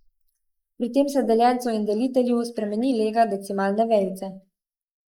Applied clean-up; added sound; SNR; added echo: neural mask model Resemble Enhance denoiser.